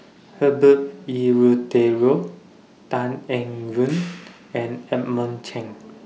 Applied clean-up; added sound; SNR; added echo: none; none; none; none.